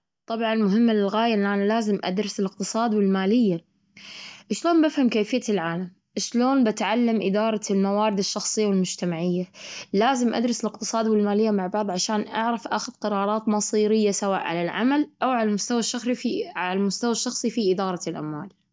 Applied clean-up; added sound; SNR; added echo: none; none; none; none.